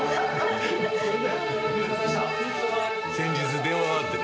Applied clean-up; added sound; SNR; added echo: none; Bowed string instrument; 1 dB; none.